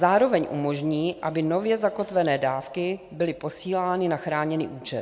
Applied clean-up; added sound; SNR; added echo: none; none; none; none.